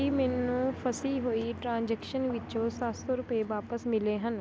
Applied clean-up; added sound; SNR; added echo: none; none; none; none.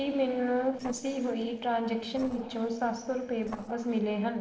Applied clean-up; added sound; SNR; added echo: neural separator model SepFormer DNS4.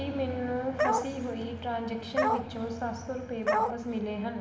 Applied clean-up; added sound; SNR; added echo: none; Bark; -4 dB; reverberation time 1.2 s.